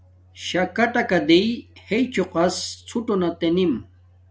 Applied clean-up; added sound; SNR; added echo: none; none; none; none.